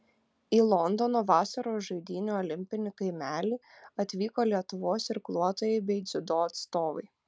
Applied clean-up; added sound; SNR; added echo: none; none; none; none.